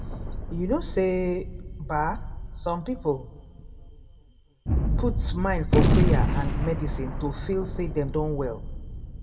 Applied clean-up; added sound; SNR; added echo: none; Gunshot, gunfire; -2 dB; reverberation time 0.9 s.